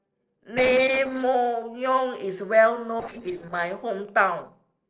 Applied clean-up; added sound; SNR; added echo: neural separator model SepFormer DNS4.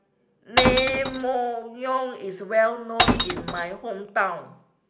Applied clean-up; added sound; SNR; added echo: none; Glass; -2 dB; none.